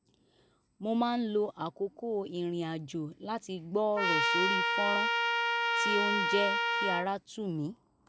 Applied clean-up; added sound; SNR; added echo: none; Trumpet; -4 dB; none.